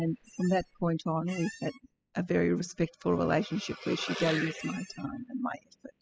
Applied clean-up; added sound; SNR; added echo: classical method spectral subtraction.